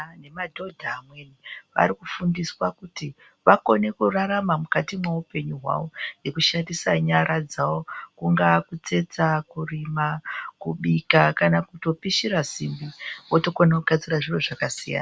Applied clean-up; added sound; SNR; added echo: none; none; none; none.